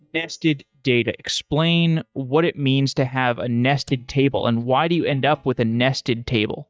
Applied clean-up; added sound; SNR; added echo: neural mask model DeepFilterNet 3.